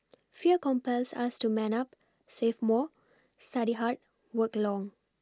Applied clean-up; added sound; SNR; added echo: none; none; none; none.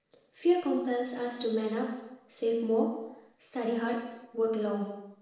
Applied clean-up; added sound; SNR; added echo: none; none; none; reverberation time 0.9 s.